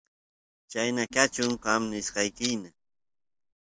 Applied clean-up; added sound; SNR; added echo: neural separator model SepFormer DNS4.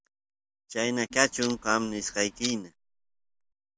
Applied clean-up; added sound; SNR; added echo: none; Clock; 13 dB; none.